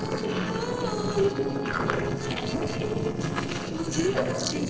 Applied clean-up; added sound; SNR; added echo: neural separator model SepFormer DNS4.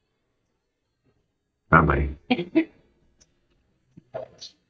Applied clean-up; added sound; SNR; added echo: neural mask model DeepFilterNet 3.